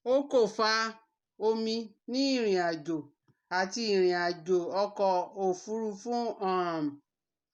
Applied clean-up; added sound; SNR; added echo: none; none; none; none.